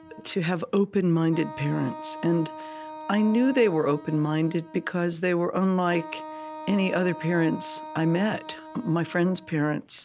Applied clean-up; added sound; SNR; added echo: none; Wind instrument, woodwind instrument; 15 dB; none.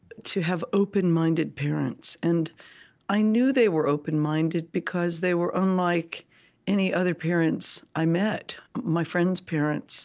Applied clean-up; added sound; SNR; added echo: none; none; none; none.